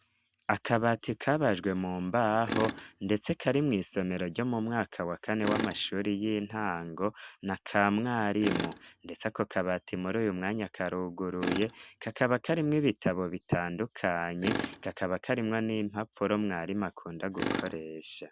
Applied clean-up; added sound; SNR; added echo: none; Tools; 10 dB; none.